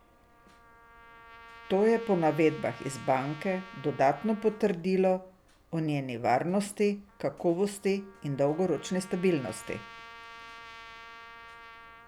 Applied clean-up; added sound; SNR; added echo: none; Trumpet; 20 dB; none.